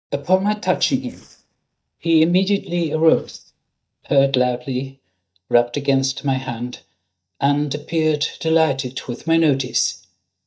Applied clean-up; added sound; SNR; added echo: neural mask model DeepFilterNet 3.